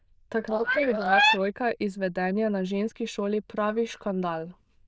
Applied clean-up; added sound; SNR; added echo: neural diffusion model UNIVERSE++.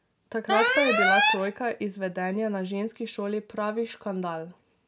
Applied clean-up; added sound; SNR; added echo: none; Alarm; -4 dB; none.